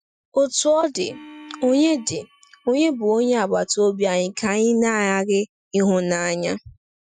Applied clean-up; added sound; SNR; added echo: classical method Wiener filter.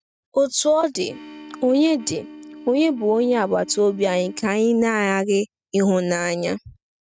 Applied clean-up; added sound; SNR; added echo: neural mask model RNNoise.